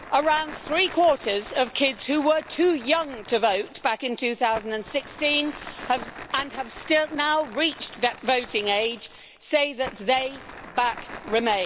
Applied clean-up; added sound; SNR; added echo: none; Crumpling, crinkling; 16 dB; none.